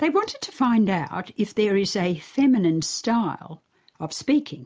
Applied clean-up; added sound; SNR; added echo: none; none; none; none.